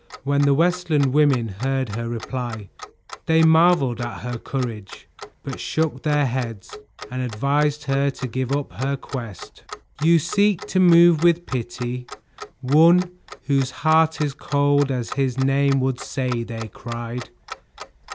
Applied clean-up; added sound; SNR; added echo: none; Clock; 17 dB; none.